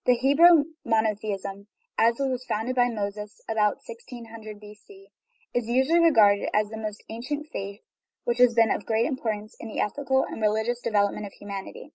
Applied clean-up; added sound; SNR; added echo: none; none; none; none.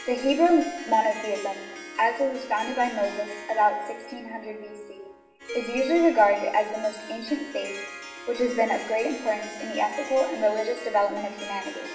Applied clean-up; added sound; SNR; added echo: none; Harp; 14 dB; reverberation time 0.9 s.